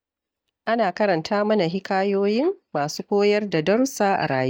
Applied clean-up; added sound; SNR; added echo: neural mask model DeepFilterNet 3.